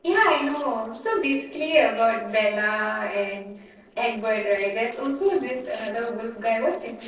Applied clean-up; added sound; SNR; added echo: neural separator model SepFormer DNS4.